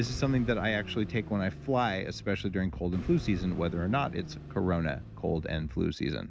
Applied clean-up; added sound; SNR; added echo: none; Car; 11 dB; none.